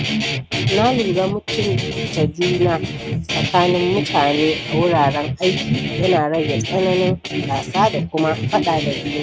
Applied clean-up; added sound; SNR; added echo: neural mask model RNNoise.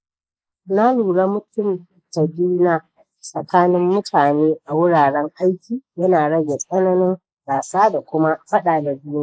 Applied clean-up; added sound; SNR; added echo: neural mask model Resemble Enhance denoiser.